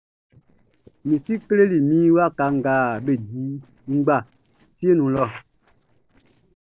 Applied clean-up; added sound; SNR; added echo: neural separator model SepFormer DNS4.